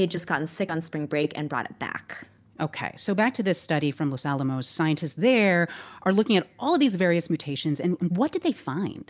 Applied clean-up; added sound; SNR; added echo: none; none; none; none.